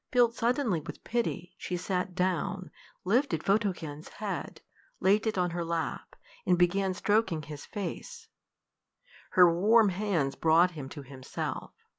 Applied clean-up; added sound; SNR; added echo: none; none; none; none.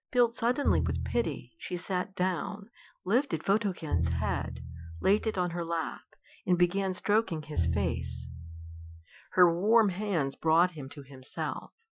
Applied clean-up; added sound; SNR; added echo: classical method Wiener filter.